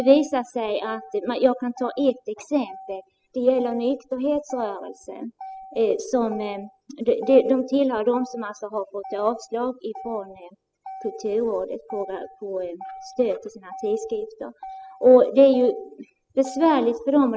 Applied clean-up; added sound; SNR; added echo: classical method spectral subtraction.